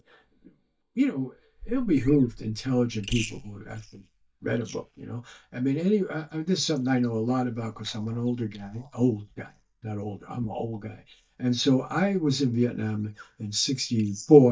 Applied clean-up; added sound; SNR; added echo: neural mask model DeepFilterNet 3.